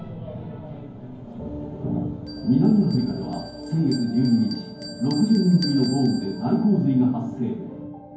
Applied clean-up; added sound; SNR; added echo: none; Bell; 19 dB; reverberation time 0.9 s.